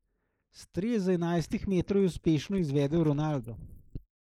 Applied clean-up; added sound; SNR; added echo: neural mask model Resemble Enhance denoiser.